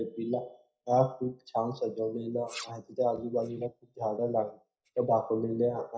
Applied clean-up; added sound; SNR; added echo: neural mask model DeepFilterNet 3.